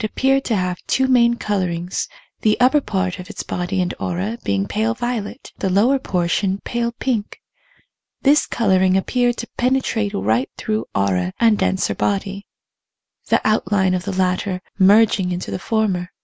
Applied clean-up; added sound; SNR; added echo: none; none; none; none.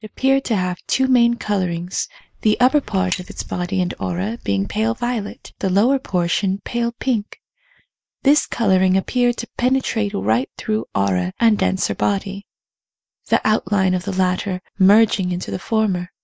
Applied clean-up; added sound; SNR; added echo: neural mask model DeepFilterNet 3.